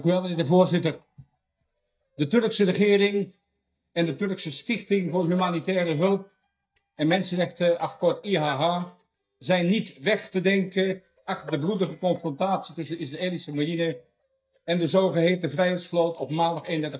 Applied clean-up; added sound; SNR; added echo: neural mask model DeepFilterNet 3.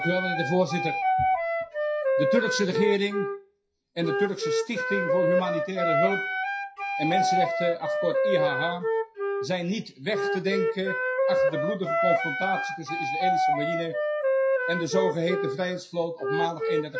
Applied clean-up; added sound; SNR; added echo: classical method WPE with log-MMSE.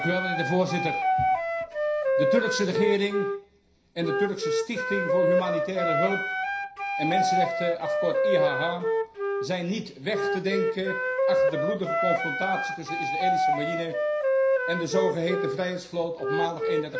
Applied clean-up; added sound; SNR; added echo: none; Wind instrument, woodwind instrument; -4 dB; reverberation time 0.5 s.